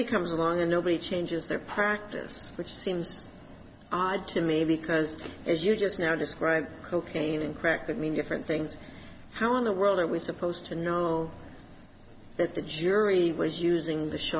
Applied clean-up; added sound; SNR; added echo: none; none; none; none.